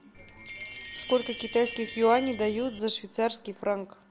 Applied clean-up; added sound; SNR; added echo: none; Chime; 9 dB; none.